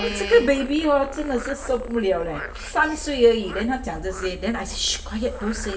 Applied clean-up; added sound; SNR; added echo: none; Frog; 16 dB; reverberation time 2.2 s.